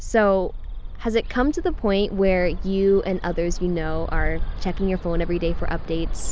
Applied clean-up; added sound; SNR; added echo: none; Bird; 3 dB; none.